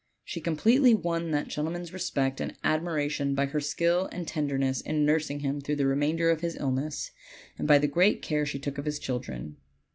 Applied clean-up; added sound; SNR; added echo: none; none; none; none.